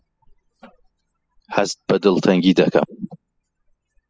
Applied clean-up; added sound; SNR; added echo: classical method spectral subtraction.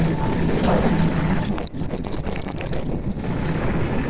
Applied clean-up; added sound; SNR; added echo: neural separator model SepFormer DNS4.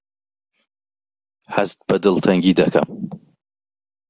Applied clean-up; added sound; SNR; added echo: none; none; none; none.